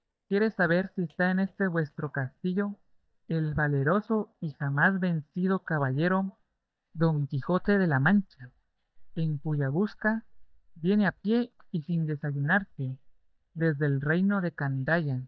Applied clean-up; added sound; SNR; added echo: neural mask model DeepFilterNet 3.